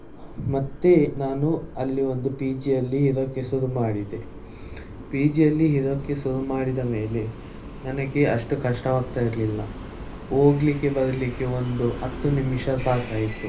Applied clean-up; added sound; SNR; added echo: none; Train; 12 dB; reverberation time 0.3 s.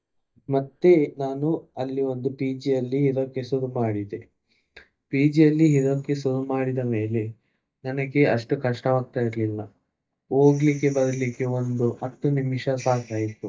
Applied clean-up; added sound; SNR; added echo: neural mask model DeepFilterNet 3.